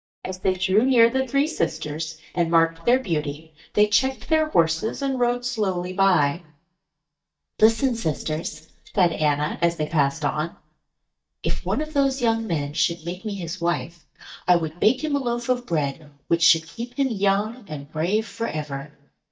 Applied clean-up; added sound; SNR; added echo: neural mask model DeepFilterNet 3.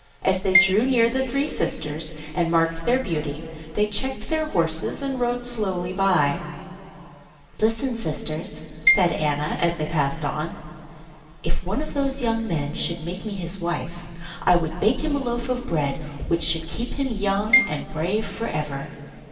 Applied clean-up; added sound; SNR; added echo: none; Marimba, xylophone; 3 dB; reverberation time 2.9 s.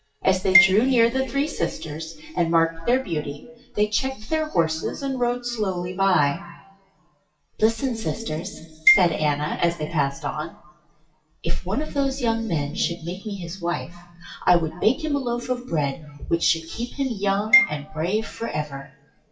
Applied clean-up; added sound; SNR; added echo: classical method WPE with log-MMSE.